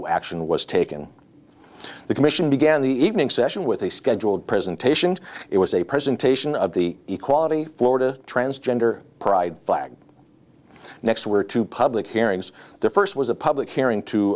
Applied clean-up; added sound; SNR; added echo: none; none; none; none.